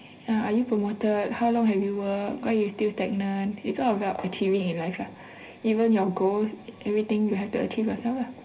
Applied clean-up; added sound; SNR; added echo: none; none; none; reverberation time 0.4 s.